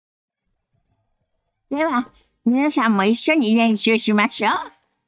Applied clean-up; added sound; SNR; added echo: neural mask model DeepFilterNet 3.